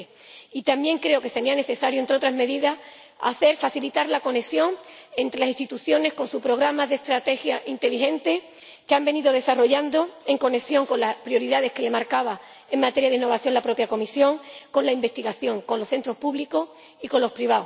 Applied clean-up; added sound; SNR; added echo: none; none; none; none.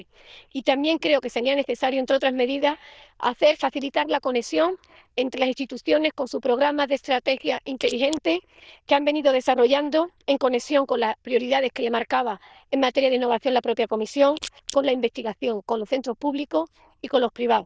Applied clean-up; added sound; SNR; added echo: neural diffusion model UNIVERSE++.